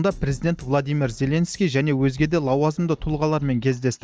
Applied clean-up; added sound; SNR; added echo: neural mask model DeepFilterNet 3.